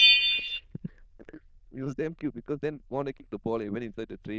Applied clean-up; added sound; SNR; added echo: neural diffusion model UNIVERSE++.